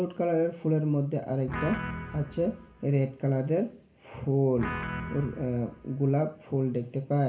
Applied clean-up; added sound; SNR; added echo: none; Guitar; 11 dB; reverberation time 0.4 s.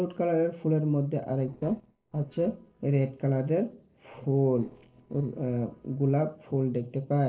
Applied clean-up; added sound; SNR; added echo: neural separator model SepFormer DNS4.